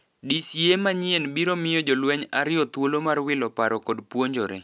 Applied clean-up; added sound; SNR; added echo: none; none; none; none.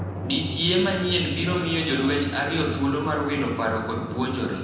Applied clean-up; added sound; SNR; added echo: none; Drum; 7 dB; reverberation time 1.0 s.